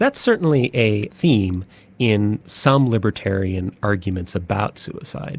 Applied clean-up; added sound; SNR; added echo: none; none; none; none.